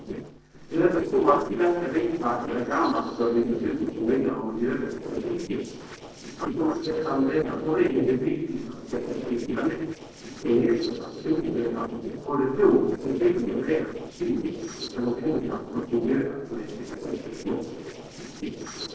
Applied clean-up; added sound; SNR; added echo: neural separator model SepFormer DNS4.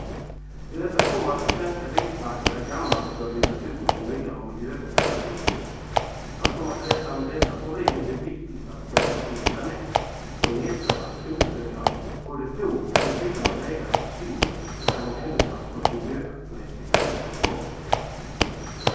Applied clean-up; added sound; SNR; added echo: none; Squeak / Walk, footsteps; -4 dB; reverberation time 1.3 s.